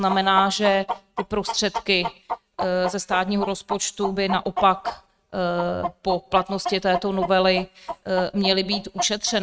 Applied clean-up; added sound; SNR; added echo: neural mask model RNNoise.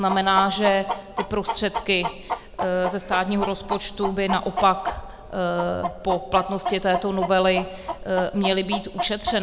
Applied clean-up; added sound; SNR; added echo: none; Chicken, rooster; 7 dB; none.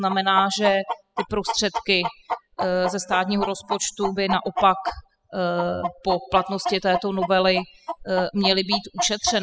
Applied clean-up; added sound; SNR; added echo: classical method spectral subtraction.